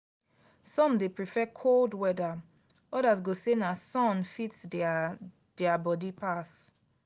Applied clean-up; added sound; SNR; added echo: none; none; none; none.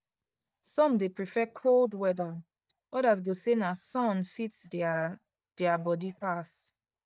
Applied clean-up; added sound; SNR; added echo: neural mask model DeepFilterNet 3.